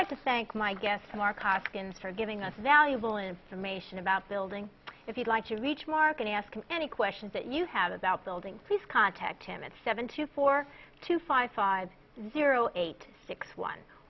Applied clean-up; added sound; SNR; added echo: none; none; none; none.